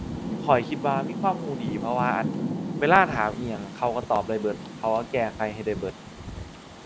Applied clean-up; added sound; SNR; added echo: none; Rain; 7 dB; none.